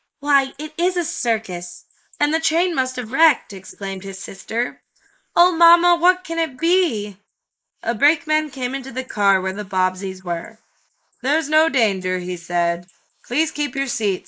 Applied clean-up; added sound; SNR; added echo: neural mask model Resemble Enhance denoiser.